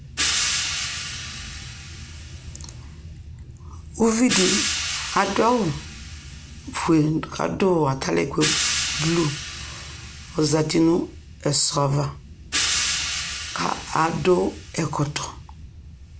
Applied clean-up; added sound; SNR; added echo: none; Hi-hat; 5 dB; none.